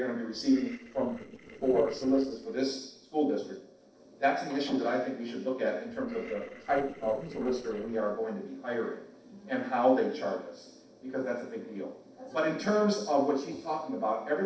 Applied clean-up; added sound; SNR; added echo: neural separator model SepFormer DNS4.